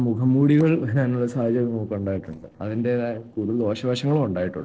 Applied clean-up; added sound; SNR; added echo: neural separator model SepFormer DNS4.